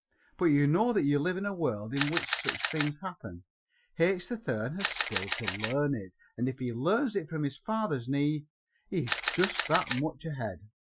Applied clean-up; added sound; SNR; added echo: classical method Wiener filter.